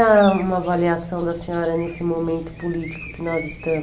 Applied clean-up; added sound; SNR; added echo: none; Bird; 19 dB; none.